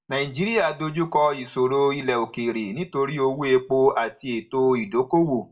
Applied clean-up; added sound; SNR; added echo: none; none; none; reverberation time 0.2 s.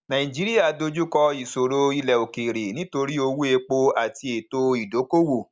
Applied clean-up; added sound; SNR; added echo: none; none; none; none.